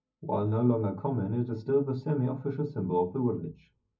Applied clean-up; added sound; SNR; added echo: none; none; none; reverberation time 0.4 s.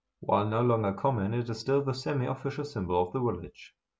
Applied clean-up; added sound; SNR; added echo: none; none; none; none.